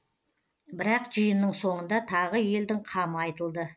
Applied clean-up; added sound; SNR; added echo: none; none; none; none.